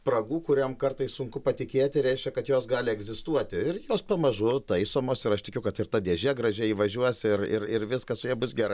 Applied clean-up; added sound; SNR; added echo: none; none; none; none.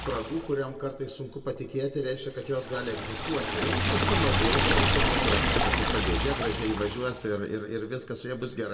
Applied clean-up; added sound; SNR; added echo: none; Liquid; -3 dB; reverberation time 1.9 s.